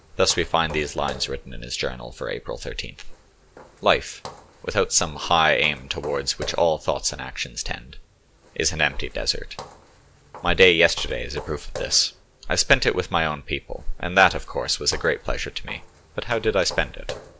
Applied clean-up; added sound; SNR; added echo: none; Walk, footsteps; 19 dB; none.